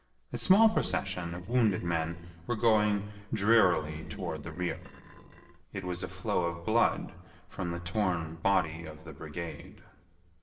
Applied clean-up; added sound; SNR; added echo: neural separator model SepFormer DNS4.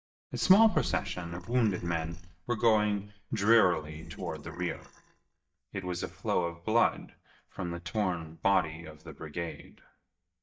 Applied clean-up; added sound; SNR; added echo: neural mask model DeepFilterNet 3.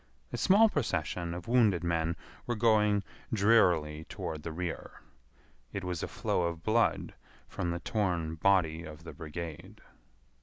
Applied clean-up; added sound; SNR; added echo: none; none; none; none.